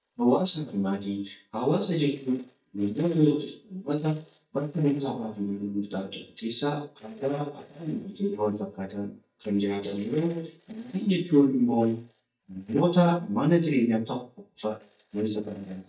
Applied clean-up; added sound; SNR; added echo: neural mask model DeepFilterNet 3.